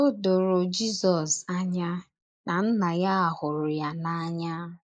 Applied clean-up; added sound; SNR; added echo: neural mask model Resemble Enhance denoiser.